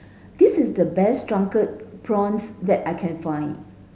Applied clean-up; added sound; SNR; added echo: none; none; none; none.